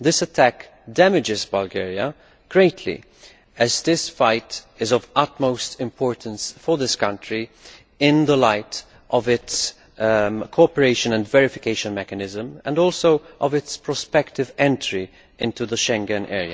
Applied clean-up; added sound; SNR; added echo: none; none; none; none.